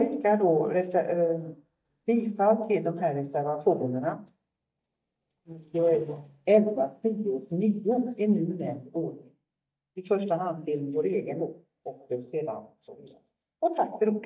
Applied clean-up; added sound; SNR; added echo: neural mask model DeepFilterNet 3.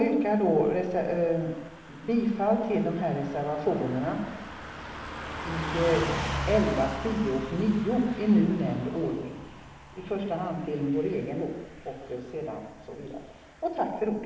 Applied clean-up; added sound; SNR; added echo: none; Car passing by / Truck; 11 dB; reverberation time 1.2 s.